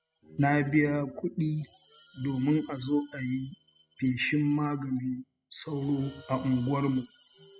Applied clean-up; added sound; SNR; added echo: classical method spectral subtraction.